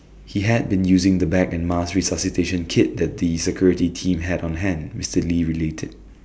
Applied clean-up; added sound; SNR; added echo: none; none; none; none.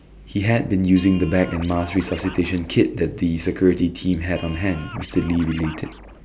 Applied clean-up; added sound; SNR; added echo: none; Scratching (performance technique); 18 dB; none.